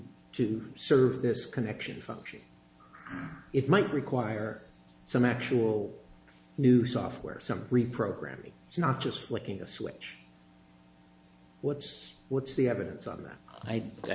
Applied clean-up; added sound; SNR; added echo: none; none; none; none.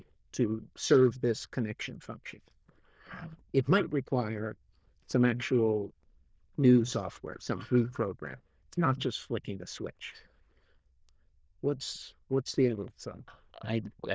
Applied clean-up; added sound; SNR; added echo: neural diffusion model UNIVERSE++.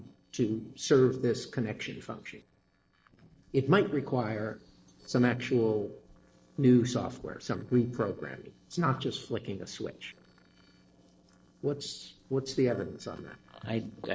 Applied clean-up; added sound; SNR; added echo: neural separator model SepFormer DNS4.